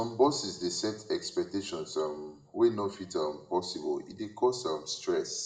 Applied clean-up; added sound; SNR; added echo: none; none; none; reverberation time 0.7 s.